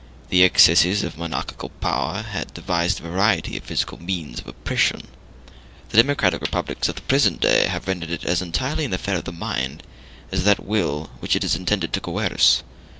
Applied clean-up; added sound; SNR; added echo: none; none; none; none.